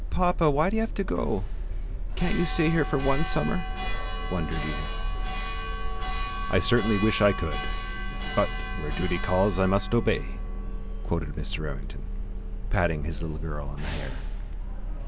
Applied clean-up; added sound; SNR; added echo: none; Church bell; 0 dB; none.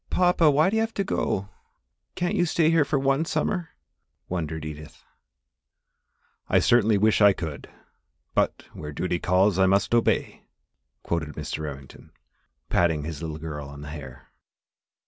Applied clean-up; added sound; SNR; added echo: none; none; none; none.